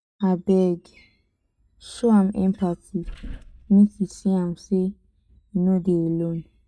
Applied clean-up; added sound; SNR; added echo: neural mask model DeepFilterNet 3.